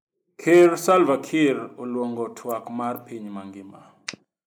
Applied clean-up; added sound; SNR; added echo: neural mask model Resemble Enhance denoiser.